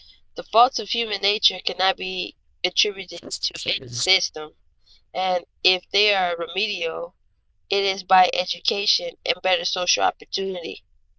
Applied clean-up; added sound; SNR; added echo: neural diffusion model UNIVERSE++.